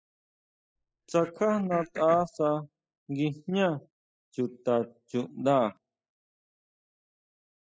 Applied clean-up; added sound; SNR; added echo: classical method spectral subtraction.